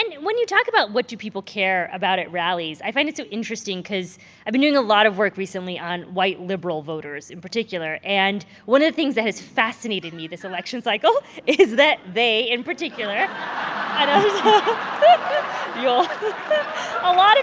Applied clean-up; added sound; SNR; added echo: none; none; none; none.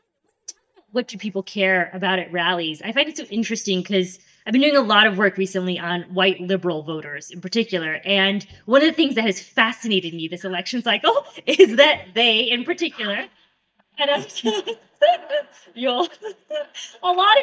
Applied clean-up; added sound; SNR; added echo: neural mask model DeepFilterNet 3.